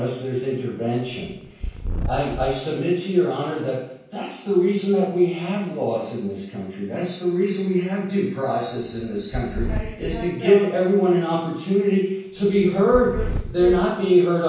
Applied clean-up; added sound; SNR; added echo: none; Purr; 8 dB; reverberation time 0.7 s.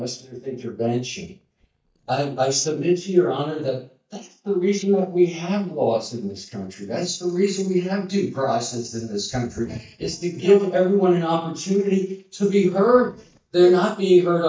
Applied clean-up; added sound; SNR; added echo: neural mask model DeepFilterNet 3.